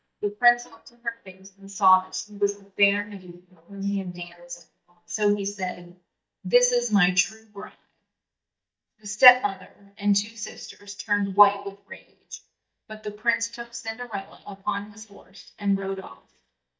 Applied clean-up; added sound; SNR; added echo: neural mask model DeepFilterNet 3.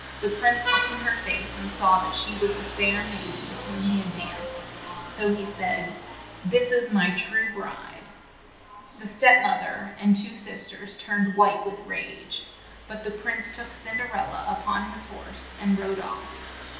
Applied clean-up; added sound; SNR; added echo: none; Vehicle horn, car horn, honking; 10 dB; reverberation time 0.8 s.